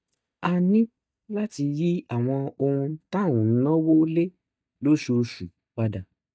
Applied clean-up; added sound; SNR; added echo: neural mask model DeepFilterNet 3.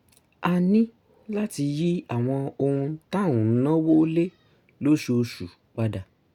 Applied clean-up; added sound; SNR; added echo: none; none; none; none.